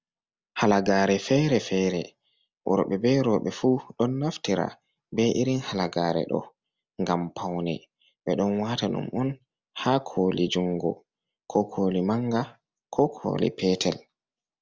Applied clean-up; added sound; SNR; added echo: none; none; none; none.